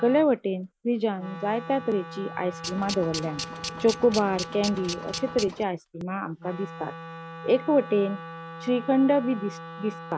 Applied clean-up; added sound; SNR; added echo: none; Tools + Wind instrument, woodwind instrument; 12 dB; none.